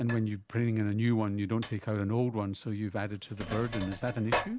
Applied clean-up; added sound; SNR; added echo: none; Sink (filling or washing); 10 dB; none.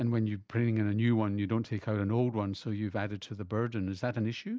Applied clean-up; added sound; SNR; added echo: none; none; none; none.